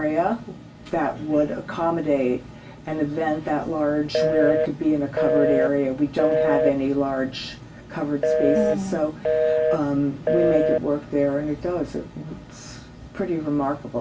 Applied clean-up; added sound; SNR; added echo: none; Telephone; -2 dB; reverberation time 0.2 s.